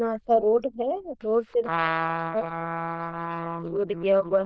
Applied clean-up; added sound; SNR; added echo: neural diffusion model UNIVERSE++.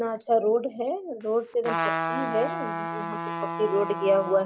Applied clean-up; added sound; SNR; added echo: none; Trumpet; 5 dB; none.